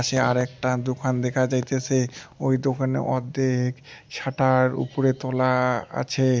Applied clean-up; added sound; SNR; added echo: none; none; none; none.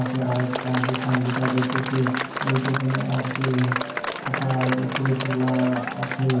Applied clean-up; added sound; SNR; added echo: none; Applause / Crowd; 5 dB; reverberation time 0.9 s.